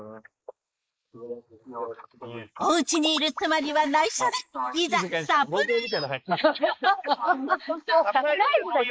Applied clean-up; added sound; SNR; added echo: neural mask model Resemble Enhance denoiser.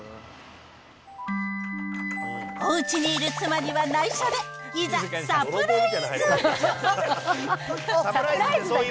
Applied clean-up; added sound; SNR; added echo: none; none; none; none.